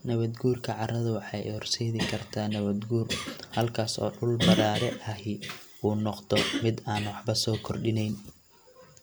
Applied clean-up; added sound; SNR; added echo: none; none; none; none.